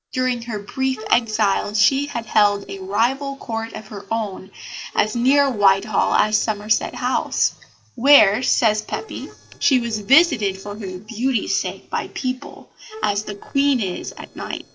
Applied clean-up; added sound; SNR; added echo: neural separator model SepFormer DNS4.